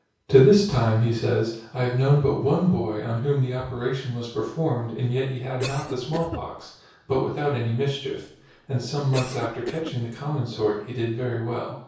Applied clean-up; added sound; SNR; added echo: none; Cough; 14 dB; reverberation time 0.6 s.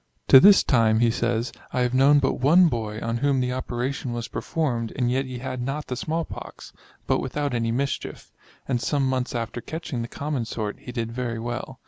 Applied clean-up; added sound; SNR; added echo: none; none; none; none.